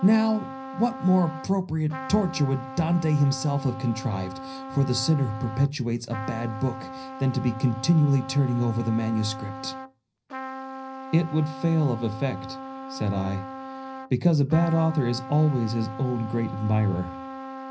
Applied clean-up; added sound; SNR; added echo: none; Trumpet; 12 dB; reverberation time 0.4 s.